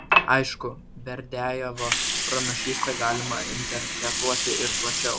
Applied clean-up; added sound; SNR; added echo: none; Water; -2 dB; none.